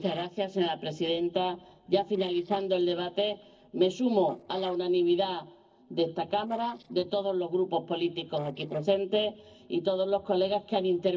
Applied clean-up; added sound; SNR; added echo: neural separator model SepFormer DNS4.